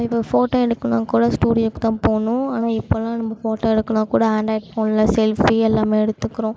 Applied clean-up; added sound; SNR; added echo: neural mask model Resemble Enhance denoiser.